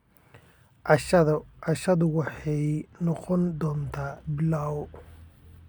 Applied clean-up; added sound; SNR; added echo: none; none; none; none.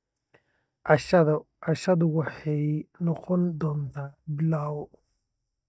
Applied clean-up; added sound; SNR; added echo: neural mask model DeepFilterNet 3.